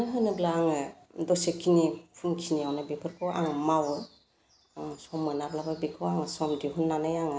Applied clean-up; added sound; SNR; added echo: none; none; none; none.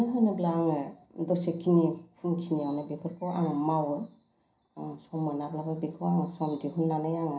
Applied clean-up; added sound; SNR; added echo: none; none; none; reverberation time 0.3 s.